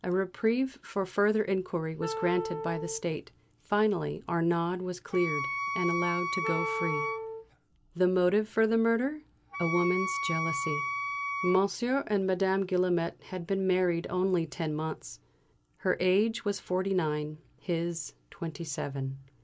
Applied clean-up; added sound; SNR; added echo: none; Wind instrument, woodwind instrument + Wind instrument, woodwind instrument; 4 dB; none.